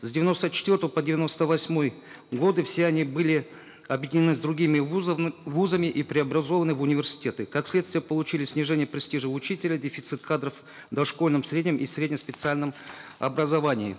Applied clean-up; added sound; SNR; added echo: none; none; none; none.